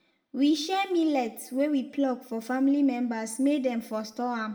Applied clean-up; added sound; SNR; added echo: none; none; none; reverberation time 0.6 s.